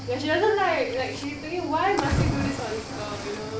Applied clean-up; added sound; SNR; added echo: none; Cricket / Waves, surf; 4 dB; reverberation time 0.4 s.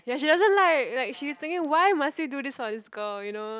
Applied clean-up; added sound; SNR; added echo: none; none; none; none.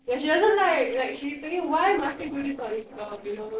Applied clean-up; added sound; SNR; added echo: neural separator model SepFormer DNS4.